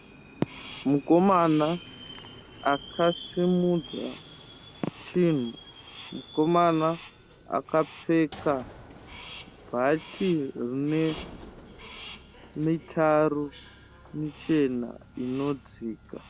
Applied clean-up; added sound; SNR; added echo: none; Subway, metro, underground + Crow; 17 dB; none.